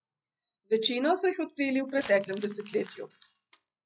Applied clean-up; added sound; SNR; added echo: classical method log-MMSE.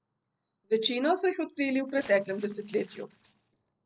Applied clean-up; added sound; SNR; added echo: neural separator model SepFormer DNS4.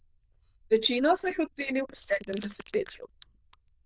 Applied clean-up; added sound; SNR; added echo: neural diffusion model UNIVERSE++.